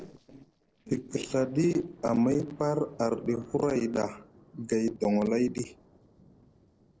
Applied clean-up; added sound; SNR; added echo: neural separator model SepFormer DNS4.